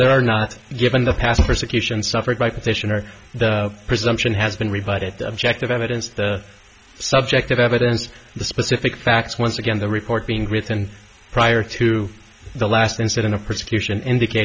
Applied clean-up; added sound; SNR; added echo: none; none; none; none.